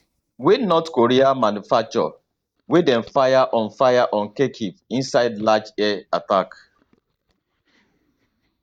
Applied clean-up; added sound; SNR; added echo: neural mask model DeepFilterNet 3.